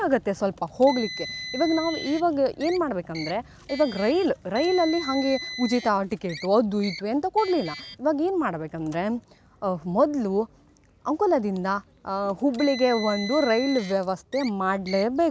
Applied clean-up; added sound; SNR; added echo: none; Car; 15 dB; none.